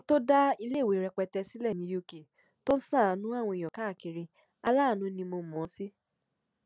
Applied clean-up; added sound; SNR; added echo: none; none; none; none.